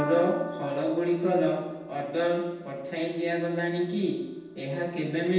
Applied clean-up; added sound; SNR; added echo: none; Piano; 12 dB; reverberation time 0.9 s.